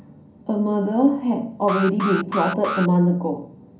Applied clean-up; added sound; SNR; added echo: none; Alarm; 7 dB; reverberation time 0.6 s.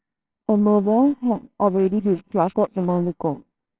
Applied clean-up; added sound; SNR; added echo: neural separator model SepFormer WHAMR!.